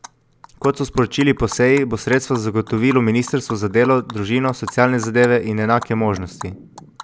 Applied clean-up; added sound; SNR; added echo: none; Animal; 19 dB; none.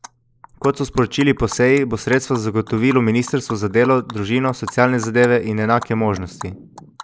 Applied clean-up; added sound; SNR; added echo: neural mask model Resemble Enhance denoiser.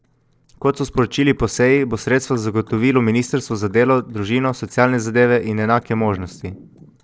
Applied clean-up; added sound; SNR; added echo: neural separator model SepFormer DNS4.